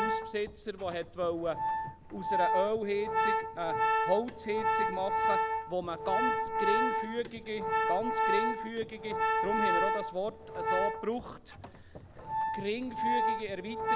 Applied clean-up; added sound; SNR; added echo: none; Organ; -4 dB; none.